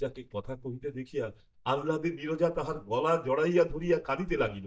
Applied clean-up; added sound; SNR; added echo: neural mask model DeepFilterNet 3.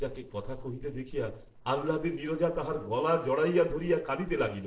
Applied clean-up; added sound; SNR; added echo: neural separator model SepFormer DNS4.